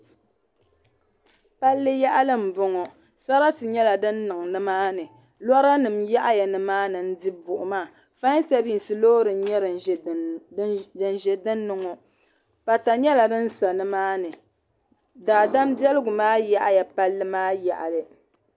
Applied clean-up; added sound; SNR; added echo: none; none; none; none.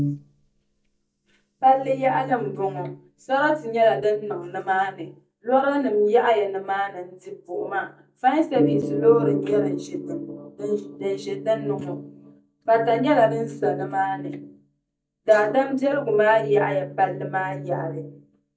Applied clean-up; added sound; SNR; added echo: neural mask model DeepFilterNet 3.